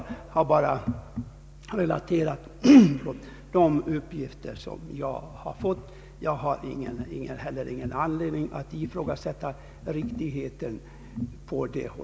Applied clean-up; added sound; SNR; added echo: none; none; none; none.